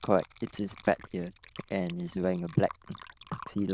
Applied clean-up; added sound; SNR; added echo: neural diffusion model UNIVERSE++.